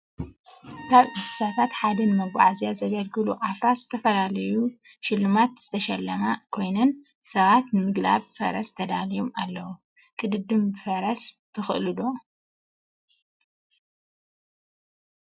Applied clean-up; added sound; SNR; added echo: classical method log-MMSE.